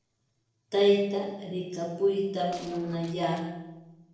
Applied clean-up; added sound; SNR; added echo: neural separator model SepFormer DNS4.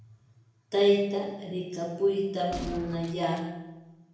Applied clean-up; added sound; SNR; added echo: none; Gunshot, gunfire; 15 dB; reverberation time 0.9 s.